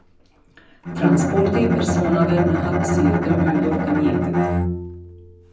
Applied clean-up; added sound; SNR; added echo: none; Bowed string instrument; -3 dB; reverberation time 0.6 s.